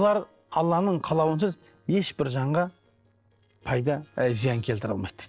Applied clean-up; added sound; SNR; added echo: neural separator model SepFormer DNS4.